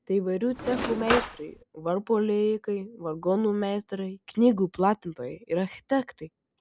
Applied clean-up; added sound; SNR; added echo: none; Cutlery, silverware / Drawer open or close; 4 dB; none.